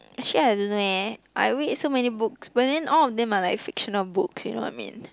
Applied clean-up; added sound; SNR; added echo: none; none; none; none.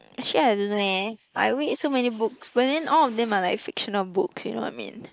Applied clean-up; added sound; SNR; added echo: neural mask model Resemble Enhance denoiser.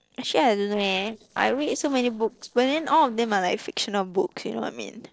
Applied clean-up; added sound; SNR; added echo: neural separator model SepFormer DNS4.